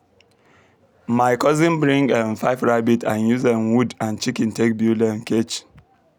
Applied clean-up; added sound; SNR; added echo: none; none; none; none.